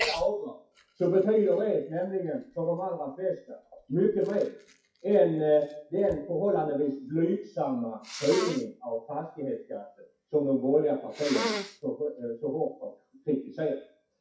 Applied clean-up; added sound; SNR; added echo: classical method WPE with log-MMSE.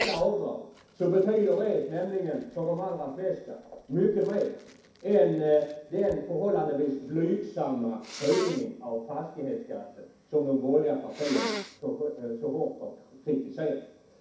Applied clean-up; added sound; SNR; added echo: none; Sneeze; 15 dB; reverberation time 0.6 s.